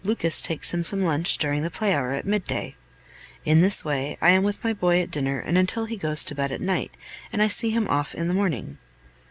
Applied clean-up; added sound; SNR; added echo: none; none; none; none.